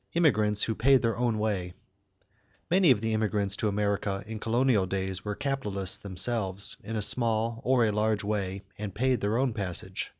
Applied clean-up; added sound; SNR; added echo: none; none; none; none.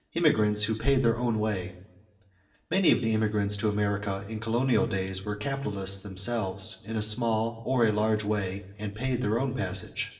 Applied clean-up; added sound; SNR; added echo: none; none; none; reverberation time 0.6 s.